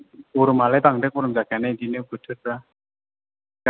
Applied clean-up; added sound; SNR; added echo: none; none; none; none.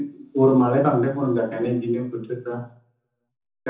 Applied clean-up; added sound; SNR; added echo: none; Dishes, pots, and pans; 20 dB; reverberation time 0.6 s.